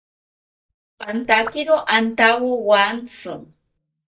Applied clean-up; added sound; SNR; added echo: neural mask model DeepFilterNet 3.